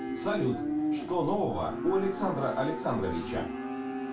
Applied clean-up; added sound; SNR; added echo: none; Livestock, farm animals, working animals; 3 dB; reverberation time 0.2 s.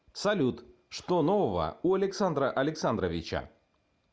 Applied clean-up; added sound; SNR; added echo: none; none; none; none.